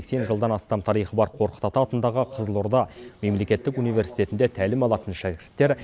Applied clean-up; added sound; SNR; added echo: none; none; none; none.